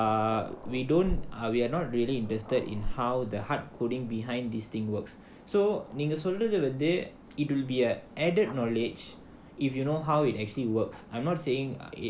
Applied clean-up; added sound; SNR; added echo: none; Growling; 12 dB; none.